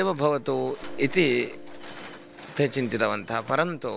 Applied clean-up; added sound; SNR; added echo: none; Piano; 15 dB; none.